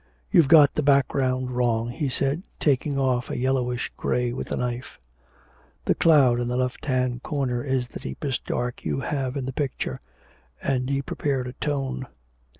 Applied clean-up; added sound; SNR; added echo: none; none; none; none.